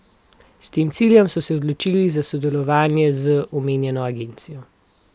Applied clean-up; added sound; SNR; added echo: none; none; none; none.